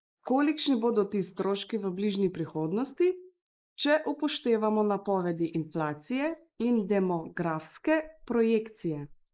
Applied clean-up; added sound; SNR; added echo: neural mask model Resemble Enhance denoiser.